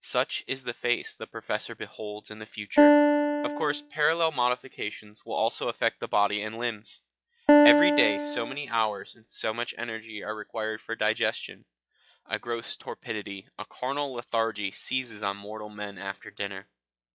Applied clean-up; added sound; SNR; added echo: classical method log-MMSE.